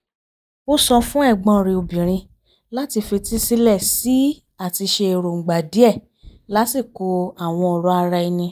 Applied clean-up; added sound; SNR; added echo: neural mask model DeepFilterNet 3.